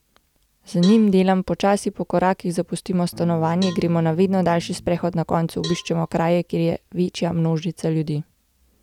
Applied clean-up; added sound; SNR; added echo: none; Electric guitar / Strum + Cowbell; 19 dB; none.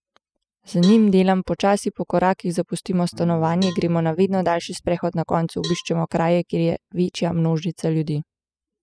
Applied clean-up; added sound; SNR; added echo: classical method spectral subtraction.